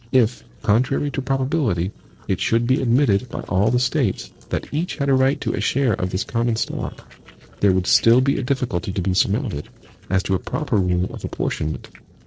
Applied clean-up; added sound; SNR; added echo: neural separator model SepFormer DNS4.